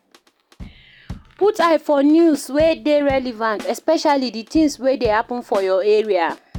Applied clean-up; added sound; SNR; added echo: none; Drum / Drum kit; 20 dB; none.